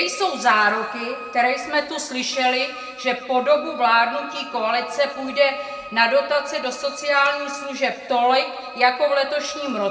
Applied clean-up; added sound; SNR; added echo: none; Wind instrument, woodwind instrument; 16 dB; reverberation time 1.8 s.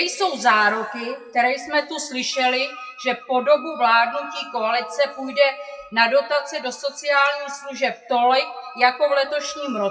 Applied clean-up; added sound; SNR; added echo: classical method WPE with log-MMSE.